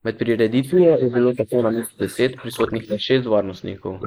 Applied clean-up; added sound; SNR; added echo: neural mask model Resemble Enhance denoiser.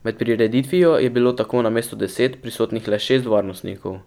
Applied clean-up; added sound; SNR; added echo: none; none; none; none.